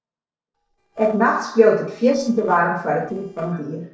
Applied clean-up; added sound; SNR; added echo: neural separator model SepFormer DNS4.